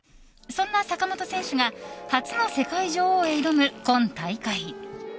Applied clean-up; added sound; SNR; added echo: none; Fart; 18 dB; none.